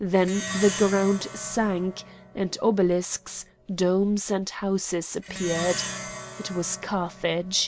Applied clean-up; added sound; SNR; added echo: none; Plucked string instrument; 12 dB; none.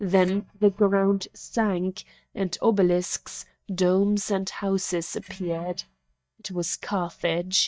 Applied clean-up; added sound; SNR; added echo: neural mask model DeepFilterNet 3.